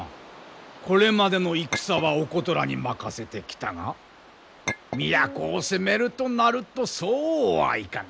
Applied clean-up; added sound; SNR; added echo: none; Chink, clink + Piano; 10 dB; none.